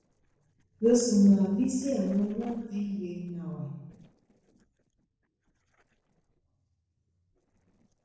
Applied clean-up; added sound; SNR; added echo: neural separator model SepFormer DNS4.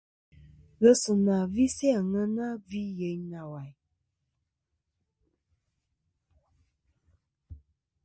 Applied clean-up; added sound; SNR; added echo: none; none; none; none.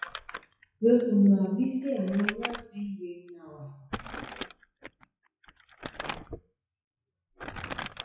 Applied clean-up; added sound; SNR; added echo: classical method WPE with log-MMSE.